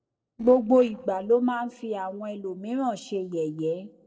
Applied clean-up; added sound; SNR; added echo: neural separator model SepFormer DNS4.